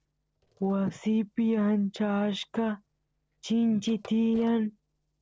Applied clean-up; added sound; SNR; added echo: neural separator model SepFormer DNS4.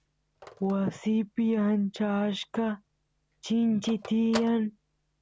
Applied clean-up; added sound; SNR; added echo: none; Telephone; 18 dB; none.